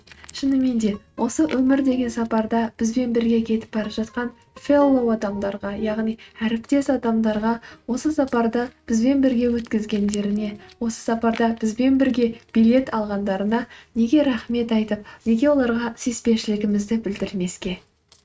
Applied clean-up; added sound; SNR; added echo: neural mask model RNNoise.